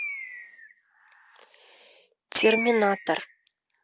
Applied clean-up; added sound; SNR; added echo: none; Bird; 10 dB; none.